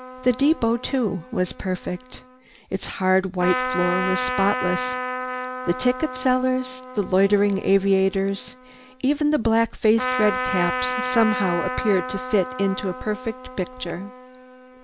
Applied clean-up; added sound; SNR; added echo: none; Trumpet; 7 dB; none.